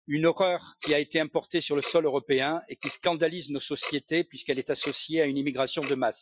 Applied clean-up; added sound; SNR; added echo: classical method Wiener filter.